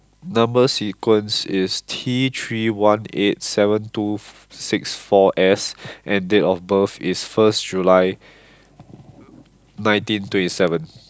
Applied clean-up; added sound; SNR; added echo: none; none; none; none.